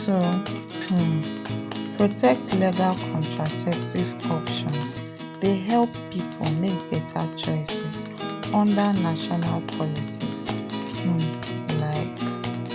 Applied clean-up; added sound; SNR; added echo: none; Acoustic guitar; 3 dB; none.